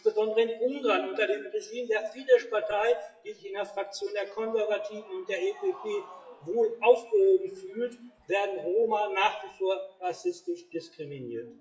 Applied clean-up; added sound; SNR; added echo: classical method WPE with log-MMSE.